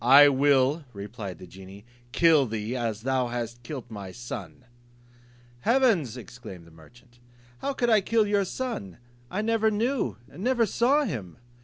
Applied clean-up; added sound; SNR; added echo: none; none; none; none.